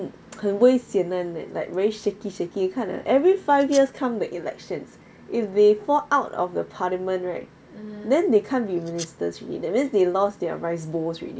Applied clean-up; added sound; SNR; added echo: none; Domestic sounds, home sounds; 17 dB; none.